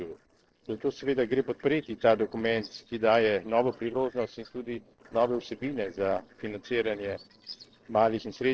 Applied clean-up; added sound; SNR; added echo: neural separator model SepFormer DNS4.